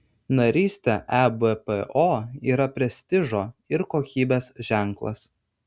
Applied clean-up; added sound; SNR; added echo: none; none; none; none.